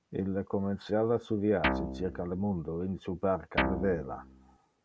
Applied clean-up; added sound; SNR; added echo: none; Guitar; 2 dB; none.